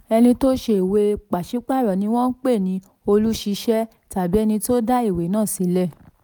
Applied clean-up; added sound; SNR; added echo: none; none; none; none.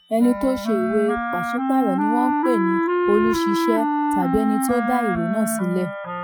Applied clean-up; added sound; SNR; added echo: classical method Wiener filter.